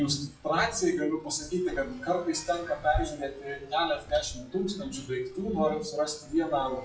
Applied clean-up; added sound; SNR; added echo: classical method WPE with log-MMSE.